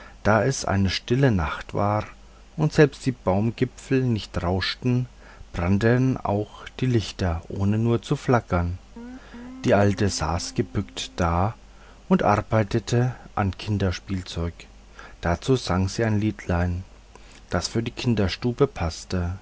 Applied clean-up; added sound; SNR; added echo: none; Guitar; 19 dB; none.